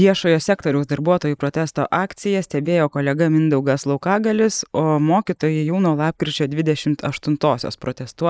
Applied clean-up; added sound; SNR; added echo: neural mask model Resemble Enhance denoiser.